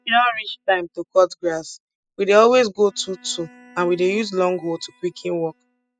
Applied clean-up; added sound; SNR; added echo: classical method spectral subtraction.